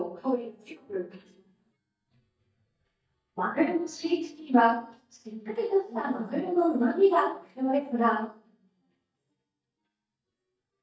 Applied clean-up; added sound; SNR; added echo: neural mask model DeepFilterNet 3.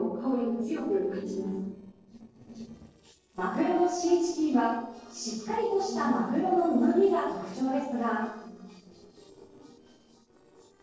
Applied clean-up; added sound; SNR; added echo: neural separator model SepFormer DNS4.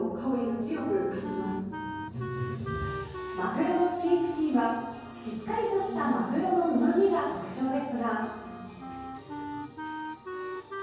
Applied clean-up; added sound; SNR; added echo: none; Wind instrument, woodwind instrument; 11 dB; reverberation time 1.3 s.